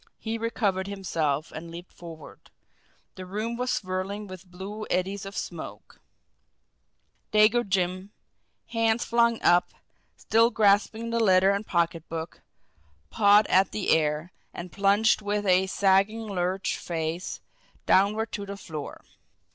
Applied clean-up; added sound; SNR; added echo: none; none; none; none.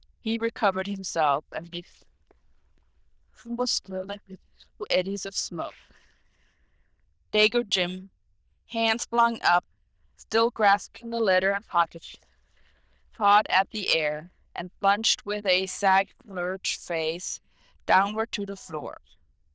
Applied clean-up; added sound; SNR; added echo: neural diffusion model UNIVERSE++.